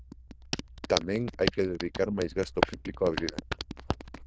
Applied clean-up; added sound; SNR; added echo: neural diffusion model UNIVERSE++.